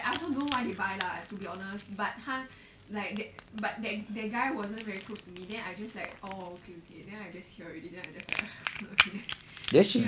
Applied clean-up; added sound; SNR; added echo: none; Crackle; 2 dB; none.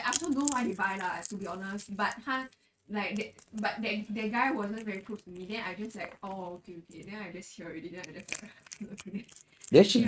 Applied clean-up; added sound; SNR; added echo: neural mask model RNNoise.